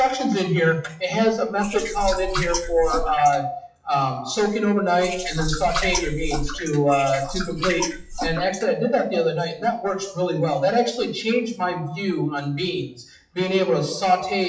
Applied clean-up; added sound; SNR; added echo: classical method WPE with log-MMSE.